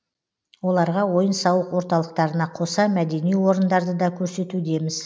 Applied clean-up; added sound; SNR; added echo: none; none; none; none.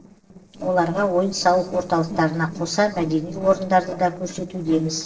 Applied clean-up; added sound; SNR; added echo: neural separator model SepFormer DNS4.